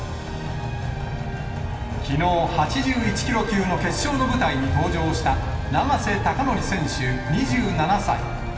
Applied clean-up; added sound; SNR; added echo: none; none; none; reverberation time 2.1 s.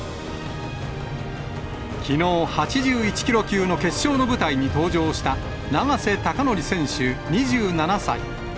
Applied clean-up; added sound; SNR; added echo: none; none; none; none.